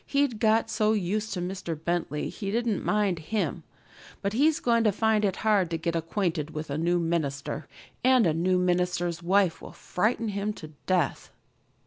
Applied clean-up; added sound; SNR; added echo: none; none; none; none.